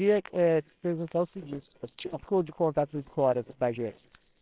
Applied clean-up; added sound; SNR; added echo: neural separator model SepFormer WHAMR!.